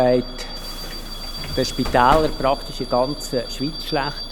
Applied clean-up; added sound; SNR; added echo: none; Bus / Alarm; 7 dB; none.